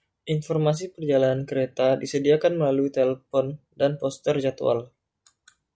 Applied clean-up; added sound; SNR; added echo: none; none; none; none.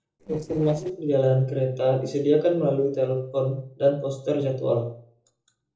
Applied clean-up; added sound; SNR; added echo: neural separator model SepFormer DNS4.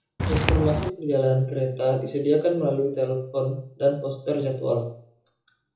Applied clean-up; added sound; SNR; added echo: none; Walk, footsteps; -2 dB; reverberation time 0.6 s.